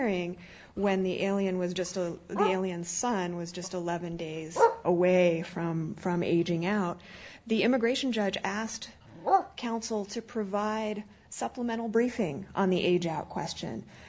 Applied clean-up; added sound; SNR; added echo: none; Bark; 8 dB; none.